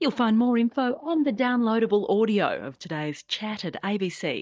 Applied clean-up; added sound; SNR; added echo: neural mask model DeepFilterNet 3.